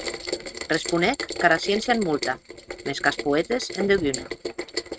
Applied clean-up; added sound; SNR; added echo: neural mask model RNNoise.